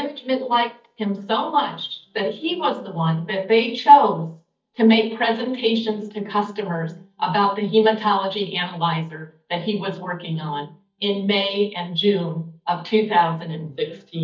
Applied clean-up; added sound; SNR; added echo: neural mask model DeepFilterNet 3.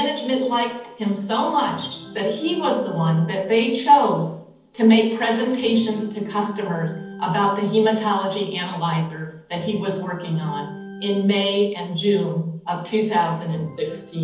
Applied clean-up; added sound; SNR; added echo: none; Organ; 20 dB; reverberation time 0.7 s.